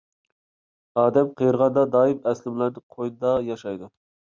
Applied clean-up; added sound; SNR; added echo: none; none; none; none.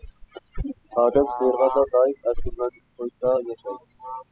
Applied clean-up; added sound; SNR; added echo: classical method spectral subtraction.